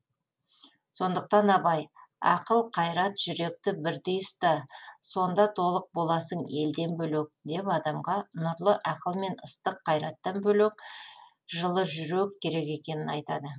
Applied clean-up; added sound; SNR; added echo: none; none; none; none.